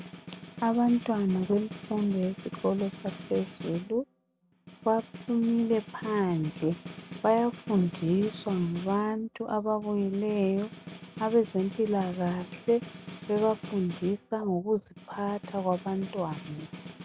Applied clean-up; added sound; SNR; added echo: none; Snare drum; 15 dB; none.